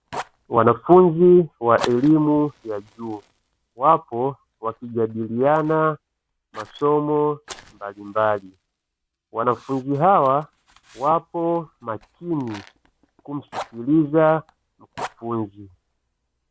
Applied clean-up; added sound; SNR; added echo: none; Fire; 20 dB; none.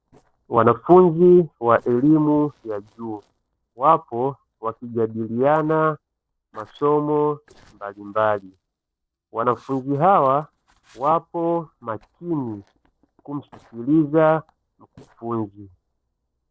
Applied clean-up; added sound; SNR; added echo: neural separator model SepFormer DNS4.